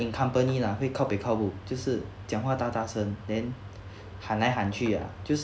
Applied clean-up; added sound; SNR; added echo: none; Knock; 16 dB; none.